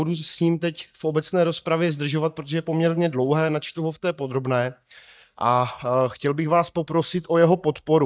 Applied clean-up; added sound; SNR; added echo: neural mask model DeepFilterNet 3.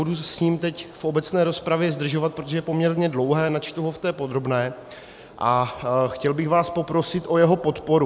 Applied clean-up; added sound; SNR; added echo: none; none; none; none.